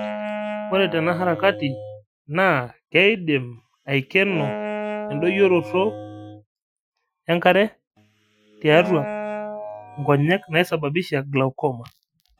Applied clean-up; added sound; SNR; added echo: classical method Wiener filter.